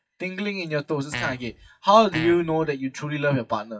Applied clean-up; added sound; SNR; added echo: classical method WPE with log-MMSE.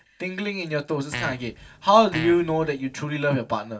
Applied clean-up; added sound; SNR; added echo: none; Fart; 12 dB; reverberation time 0.2 s.